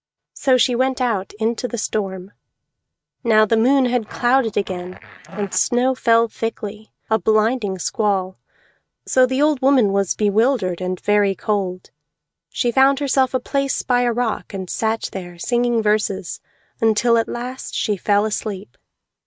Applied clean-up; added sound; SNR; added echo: neural mask model RNNoise.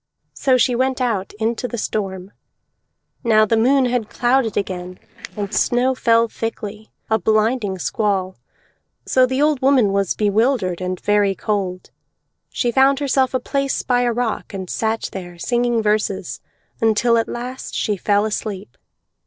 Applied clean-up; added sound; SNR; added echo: neural separator model SepFormer DNS4.